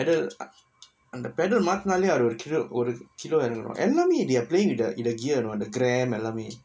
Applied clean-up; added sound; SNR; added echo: none; none; none; none.